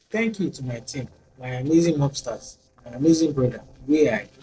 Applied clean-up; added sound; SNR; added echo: neural separator model SepFormer DNS4.